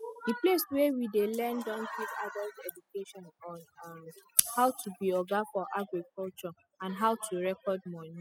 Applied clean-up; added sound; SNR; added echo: classical method spectral subtraction.